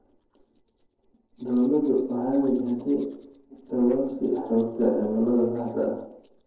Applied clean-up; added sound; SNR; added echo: neural separator model SepFormer DNS4.